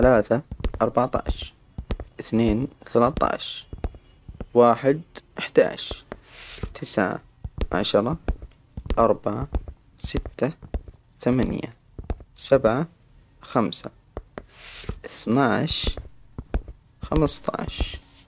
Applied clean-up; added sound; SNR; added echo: none; Walk, footsteps; 9 dB; none.